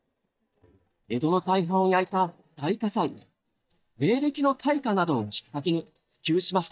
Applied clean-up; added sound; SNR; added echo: neural mask model DeepFilterNet 3.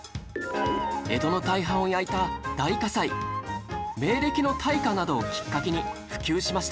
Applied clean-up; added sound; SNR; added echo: none; none; none; none.